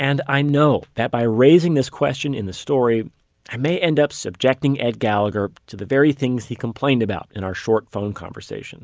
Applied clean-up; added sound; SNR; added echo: none; none; none; none.